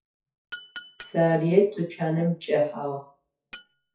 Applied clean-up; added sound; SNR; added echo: classical method WPE with log-MMSE.